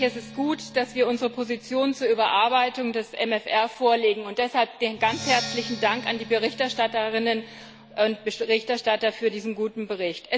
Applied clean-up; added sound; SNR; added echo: none; Percussion; 17 dB; none.